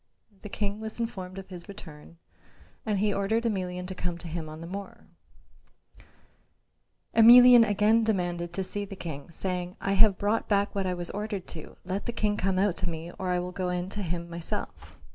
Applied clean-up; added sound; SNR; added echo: none; none; none; none.